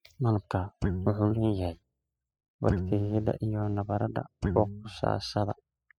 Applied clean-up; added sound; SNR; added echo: classical method spectral subtraction.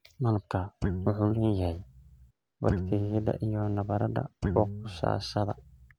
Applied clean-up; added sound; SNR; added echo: none; Guitar; 6 dB; none.